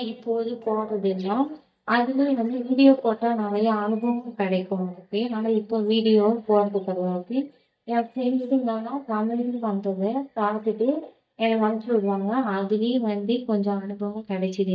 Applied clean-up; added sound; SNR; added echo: neural mask model DeepFilterNet 3.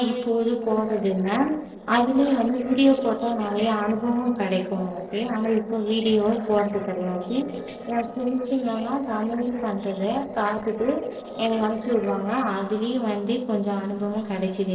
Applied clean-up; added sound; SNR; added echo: neural separator model SepFormer DNS4.